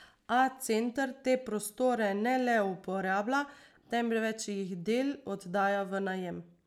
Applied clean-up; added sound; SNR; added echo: none; none; none; none.